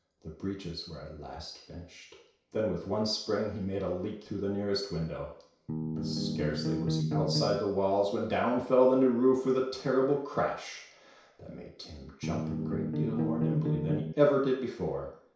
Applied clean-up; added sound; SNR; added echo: none; Bass guitar; 0 dB; reverberation time 0.6 s.